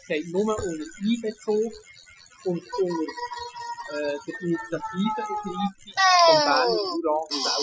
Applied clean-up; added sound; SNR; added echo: classical method Wiener filter.